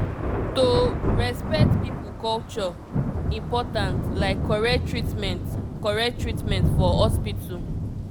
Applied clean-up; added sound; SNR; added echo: none; Thunder; -3 dB; none.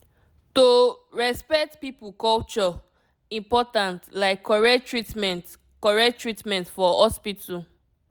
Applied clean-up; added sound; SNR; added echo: none; none; none; none.